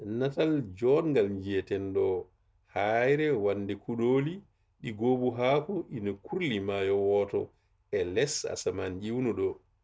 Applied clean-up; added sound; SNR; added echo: none; none; none; none.